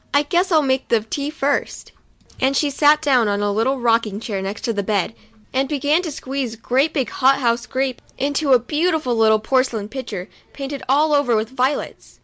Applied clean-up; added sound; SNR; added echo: none; none; none; none.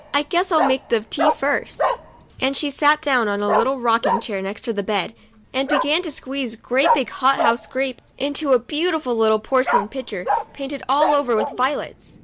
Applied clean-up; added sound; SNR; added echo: none; Bark; 4 dB; none.